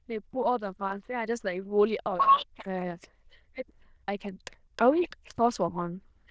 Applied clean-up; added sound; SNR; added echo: neural diffusion model UNIVERSE++.